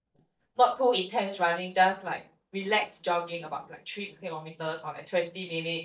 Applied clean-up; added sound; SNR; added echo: neural mask model DeepFilterNet 3.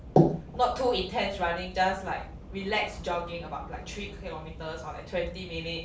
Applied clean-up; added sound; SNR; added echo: none; Subway, metro, underground / Train; 13 dB; reverberation time 0.4 s.